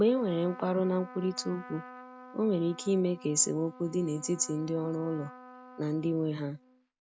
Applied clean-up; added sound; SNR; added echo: none; Trumpet; 18 dB; none.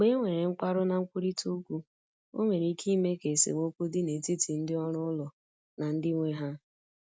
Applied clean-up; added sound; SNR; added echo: none; none; none; none.